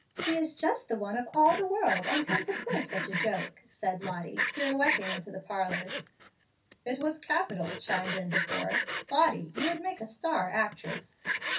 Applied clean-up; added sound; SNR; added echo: none; Sawing; 5 dB; reverberation time 0.3 s.